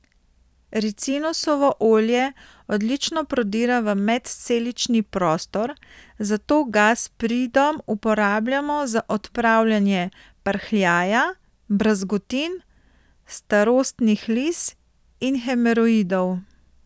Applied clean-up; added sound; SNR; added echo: none; none; none; none.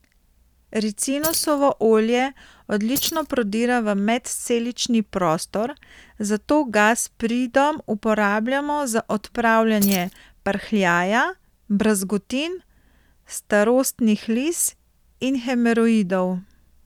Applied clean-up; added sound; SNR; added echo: none; Keys jangling; 12 dB; none.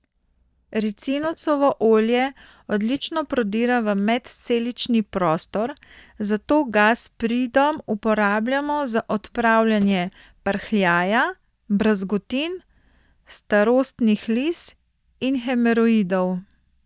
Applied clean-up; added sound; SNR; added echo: neural mask model DeepFilterNet 3.